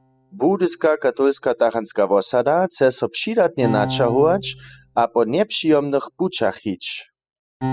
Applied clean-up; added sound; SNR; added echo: classical method spectral subtraction.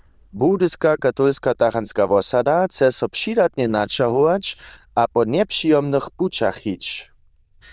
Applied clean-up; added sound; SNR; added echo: neural diffusion model UNIVERSE++.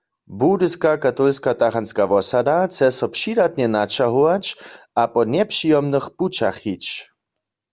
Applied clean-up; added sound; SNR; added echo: none; none; none; none.